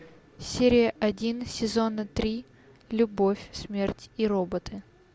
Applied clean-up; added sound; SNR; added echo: none; none; none; none.